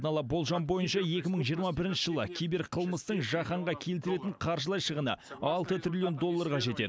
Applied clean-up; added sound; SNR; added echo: none; none; none; none.